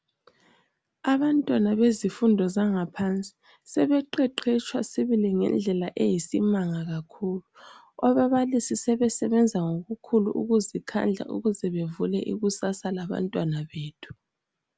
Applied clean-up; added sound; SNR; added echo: none; none; none; none.